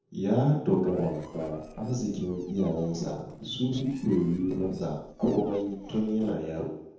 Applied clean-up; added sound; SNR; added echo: neural separator model SepFormer DNS4.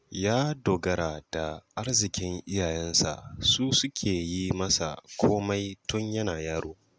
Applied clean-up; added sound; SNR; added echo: none; none; none; none.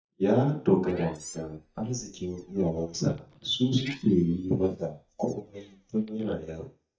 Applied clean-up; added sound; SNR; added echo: neural mask model DeepFilterNet 3.